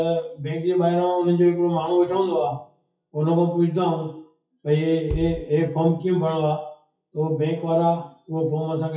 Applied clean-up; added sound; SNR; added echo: classical method WPE with log-MMSE.